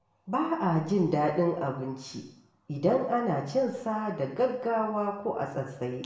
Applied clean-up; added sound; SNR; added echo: none; none; none; reverberation time 0.7 s.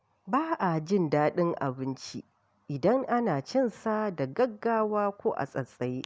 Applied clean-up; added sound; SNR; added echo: none; none; none; none.